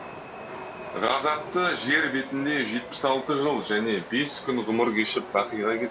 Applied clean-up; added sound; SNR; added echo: none; Chatter / Subway, metro, underground; 12 dB; none.